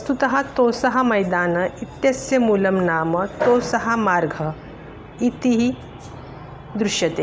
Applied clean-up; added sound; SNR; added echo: none; none; none; none.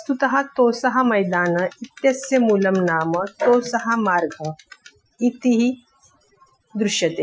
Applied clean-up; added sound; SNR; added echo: classical method Wiener filter.